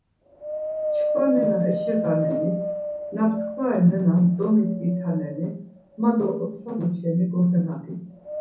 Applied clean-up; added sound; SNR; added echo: none; Wind; 6 dB; reverberation time 0.6 s.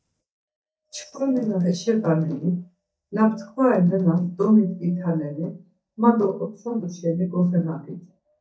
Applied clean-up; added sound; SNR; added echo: neural mask model DeepFilterNet 3.